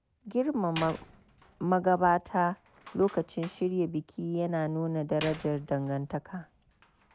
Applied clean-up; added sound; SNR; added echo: none; Slam; 18 dB; none.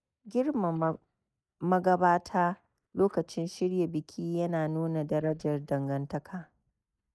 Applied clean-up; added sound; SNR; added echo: neural mask model DeepFilterNet 3.